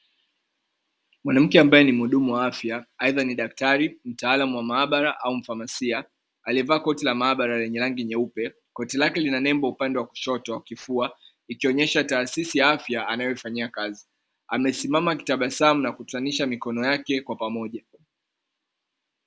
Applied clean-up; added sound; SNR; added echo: none; none; none; none.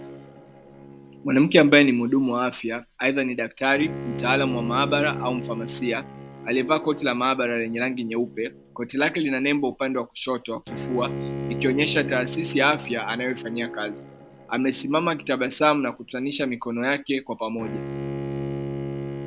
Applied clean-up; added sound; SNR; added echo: none; Bowed string instrument; 10 dB; none.